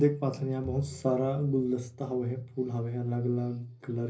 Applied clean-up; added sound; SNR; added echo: none; Bowed string instrument; 19 dB; reverberation time 0.5 s.